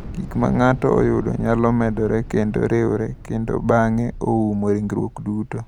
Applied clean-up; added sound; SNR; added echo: none; Thunder / Explosion; 14 dB; none.